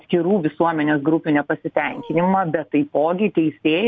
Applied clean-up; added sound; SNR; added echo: none; Bark; 18 dB; none.